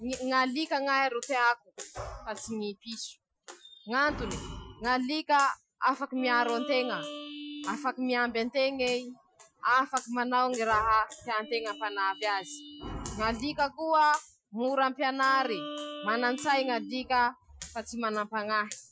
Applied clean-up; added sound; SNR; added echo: classical method Wiener filter.